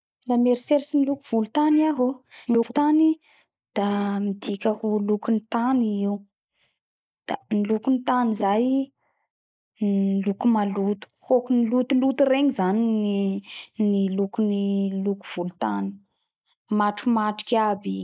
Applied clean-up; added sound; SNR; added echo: neural mask model Resemble Enhance denoiser.